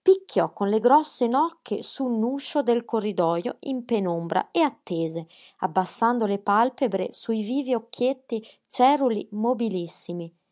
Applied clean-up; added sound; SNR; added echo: none; none; none; none.